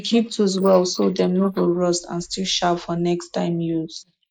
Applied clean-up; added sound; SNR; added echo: neural mask model Resemble Enhance denoiser.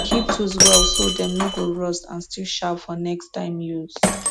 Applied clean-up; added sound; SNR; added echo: none; Shatter; -2 dB; none.